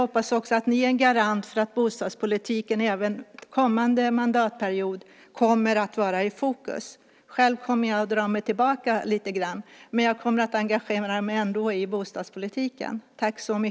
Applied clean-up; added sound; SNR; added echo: none; none; none; none.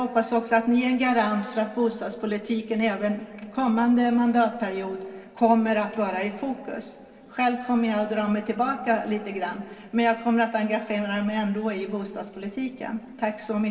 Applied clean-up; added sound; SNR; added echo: neural separator model SepFormer DNS4.